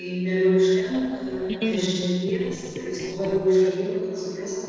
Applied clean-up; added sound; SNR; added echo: neural separator model SepFormer DNS4.